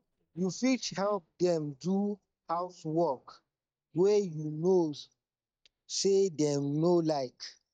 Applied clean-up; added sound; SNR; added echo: neural mask model DeepFilterNet 3.